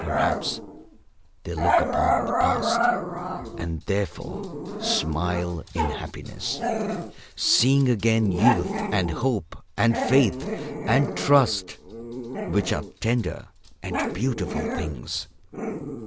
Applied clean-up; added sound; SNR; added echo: none; Growling; 2 dB; none.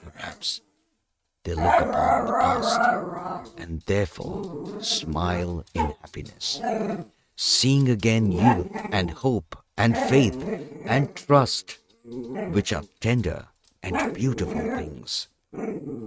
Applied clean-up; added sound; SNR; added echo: neural mask model RNNoise.